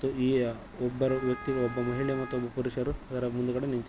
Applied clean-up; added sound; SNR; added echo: none; Wind instrument, woodwind instrument; 15 dB; none.